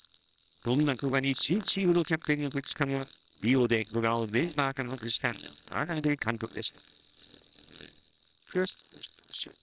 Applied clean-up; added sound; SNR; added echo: neural separator model SepFormer WHAMR!.